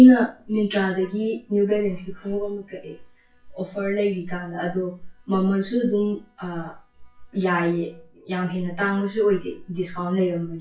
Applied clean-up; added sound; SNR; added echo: classical method WPE with log-MMSE.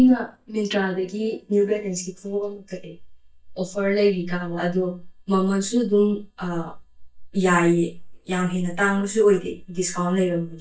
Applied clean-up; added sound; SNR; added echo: neural mask model DeepFilterNet 3.